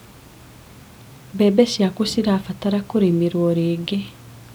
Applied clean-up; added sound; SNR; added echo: none; none; none; none.